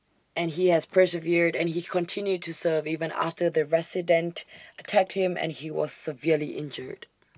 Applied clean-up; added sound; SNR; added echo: none; none; none; none.